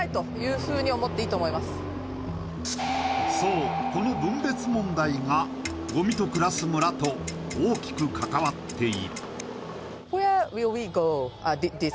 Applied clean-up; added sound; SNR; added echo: none; Clock; 15 dB; none.